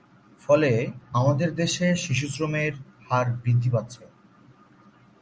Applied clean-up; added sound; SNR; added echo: none; none; none; none.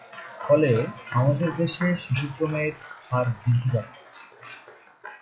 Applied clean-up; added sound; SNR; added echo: classical method WPE with log-MMSE.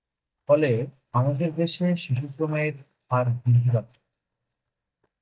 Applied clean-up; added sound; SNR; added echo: neural mask model DeepFilterNet 3.